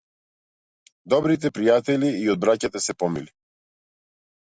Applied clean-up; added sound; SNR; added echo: none; none; none; none.